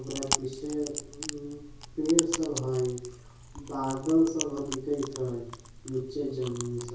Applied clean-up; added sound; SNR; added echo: none; Chewing, mastication; 7 dB; reverberation time 0.6 s.